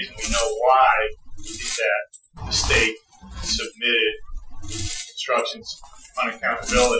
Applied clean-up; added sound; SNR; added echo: classical method Wiener filter.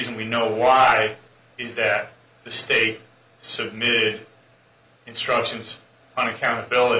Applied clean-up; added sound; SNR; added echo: none; none; none; none.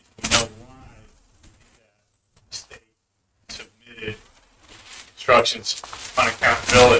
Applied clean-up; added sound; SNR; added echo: neural mask model RNNoise.